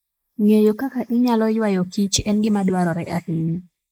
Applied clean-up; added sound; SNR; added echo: neural mask model Resemble Enhance denoiser.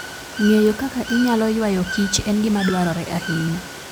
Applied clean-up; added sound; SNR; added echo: none; Water / Bird; 11 dB; none.